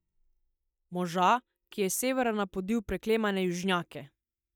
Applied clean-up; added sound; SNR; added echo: neural mask model DeepFilterNet 3.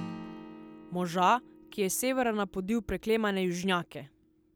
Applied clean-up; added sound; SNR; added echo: none; Acoustic guitar / Strum; 17 dB; none.